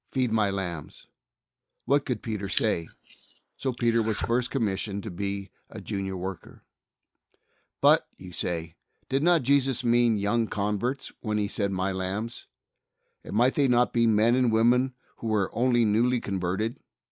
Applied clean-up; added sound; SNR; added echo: neural mask model Resemble Enhance denoiser.